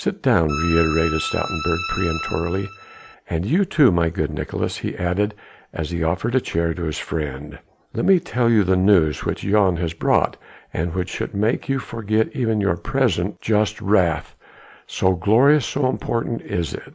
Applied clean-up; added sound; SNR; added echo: none; Bowed string instrument; 7 dB; none.